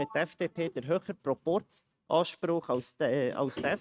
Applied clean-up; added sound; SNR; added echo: neural mask model RNNoise.